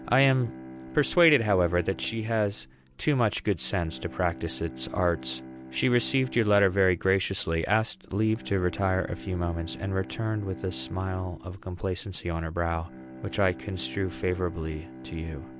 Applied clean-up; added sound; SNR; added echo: none; Bowed string instrument; 16 dB; none.